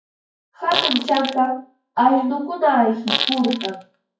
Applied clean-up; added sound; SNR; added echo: classical method WPE with log-MMSE.